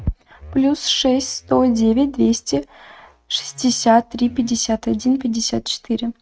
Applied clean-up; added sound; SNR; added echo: neural mask model RNNoise.